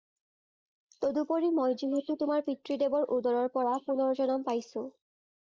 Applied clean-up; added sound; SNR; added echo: neural mask model Resemble Enhance denoiser.